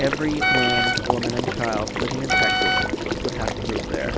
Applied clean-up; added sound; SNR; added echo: none; Wind instrument, woodwind instrument + Water / Liquid; -5 dB; none.